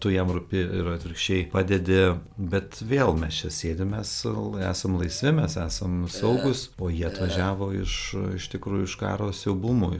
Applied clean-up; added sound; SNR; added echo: none; Burping, eructation; 9 dB; none.